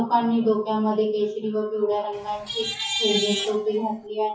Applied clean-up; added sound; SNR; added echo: classical method WPE with log-MMSE.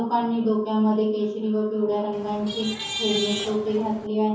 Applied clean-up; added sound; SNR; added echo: none; Traffic noise, roadway noise / Vehicle horn, car horn, honking; 8 dB; reverberation time 0.6 s.